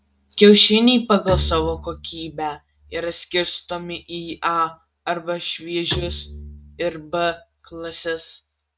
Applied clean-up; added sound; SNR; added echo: neural mask model RNNoise.